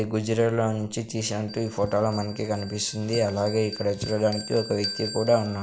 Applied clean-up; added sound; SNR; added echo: none; Bell; 14 dB; none.